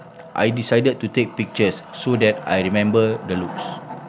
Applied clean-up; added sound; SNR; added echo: none; Wood; 15 dB; none.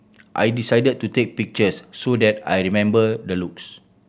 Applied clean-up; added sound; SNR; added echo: none; none; none; none.